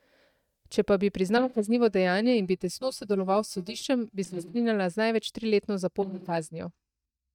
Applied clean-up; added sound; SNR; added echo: neural mask model DeepFilterNet 3.